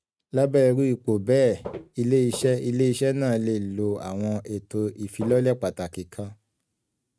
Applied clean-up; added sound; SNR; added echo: neural mask model RNNoise.